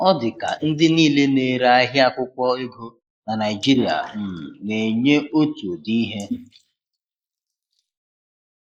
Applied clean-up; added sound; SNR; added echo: neural mask model Resemble Enhance denoiser.